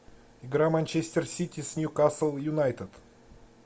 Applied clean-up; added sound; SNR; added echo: none; none; none; none.